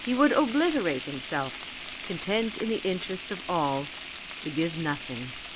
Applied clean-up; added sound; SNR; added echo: none; Frying (food); 10 dB; none.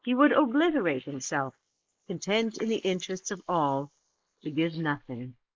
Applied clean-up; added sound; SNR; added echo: neural mask model Resemble Enhance denoiser.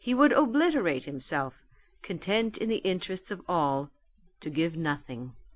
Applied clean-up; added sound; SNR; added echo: none; none; none; none.